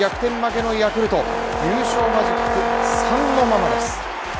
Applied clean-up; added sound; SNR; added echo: none; Brass instrument; 1 dB; none.